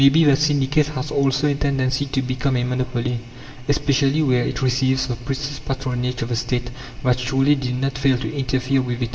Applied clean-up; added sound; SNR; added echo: none; none; none; reverberation time 1.8 s.